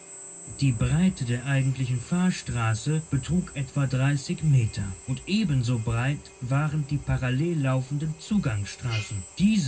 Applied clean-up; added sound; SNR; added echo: none; Drill; 16 dB; reverberation time 0.4 s.